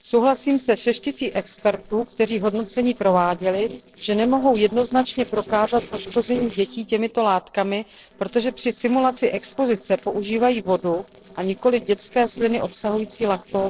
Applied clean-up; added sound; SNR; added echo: neural separator model SepFormer DNS4.